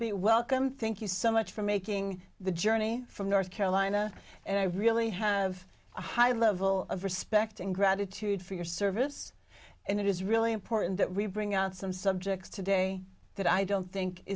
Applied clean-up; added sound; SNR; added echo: none; none; none; none.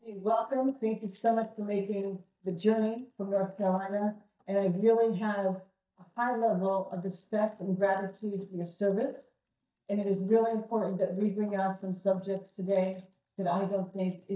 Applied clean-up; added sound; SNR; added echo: neural mask model DeepFilterNet 3.